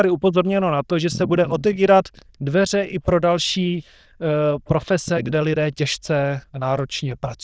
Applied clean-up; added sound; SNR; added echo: neural diffusion model UNIVERSE++.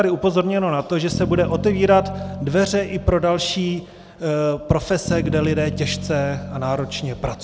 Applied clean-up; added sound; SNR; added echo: none; Bass guitar; 9 dB; none.